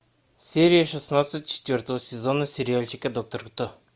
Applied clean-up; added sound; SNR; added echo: none; none; none; none.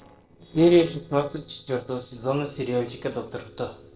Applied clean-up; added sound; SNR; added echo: neural separator model SepFormer DNS4.